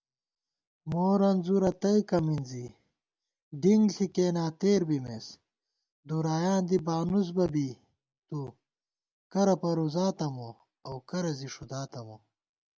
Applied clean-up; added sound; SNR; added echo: none; none; none; none.